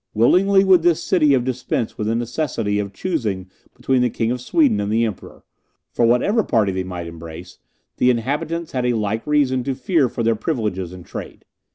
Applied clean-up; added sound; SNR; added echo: none; none; none; none.